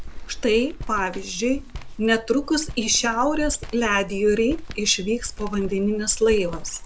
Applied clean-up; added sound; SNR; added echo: none; Walk, footsteps; 10 dB; none.